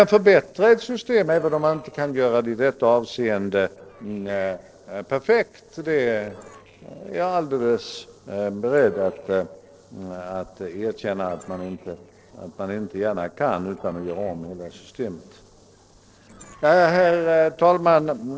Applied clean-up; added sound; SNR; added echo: neural separator model SepFormer DNS4.